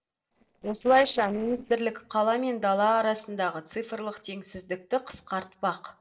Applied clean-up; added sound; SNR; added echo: neural separator model SepFormer DNS4.